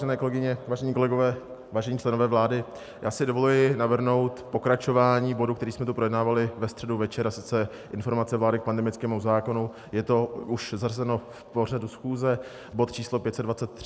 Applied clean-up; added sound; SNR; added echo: none; none; none; none.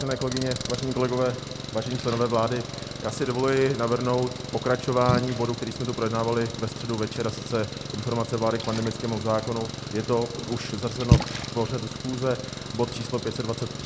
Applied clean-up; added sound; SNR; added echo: none; Splash, splatter + Engine; 5 dB; none.